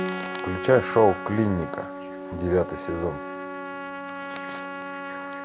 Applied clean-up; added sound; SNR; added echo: none; Piano + Trumpet; 7 dB; none.